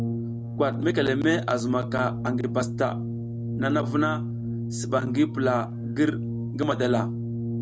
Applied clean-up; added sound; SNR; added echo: none; Brass instrument; 3 dB; none.